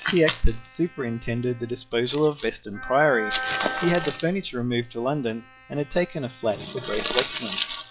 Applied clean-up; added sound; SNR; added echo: classical method log-MMSE.